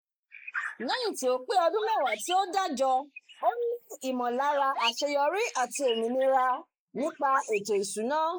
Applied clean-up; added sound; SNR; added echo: neural mask model Resemble Enhance denoiser.